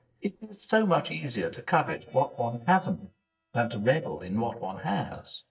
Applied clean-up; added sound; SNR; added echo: neural mask model DeepFilterNet 3.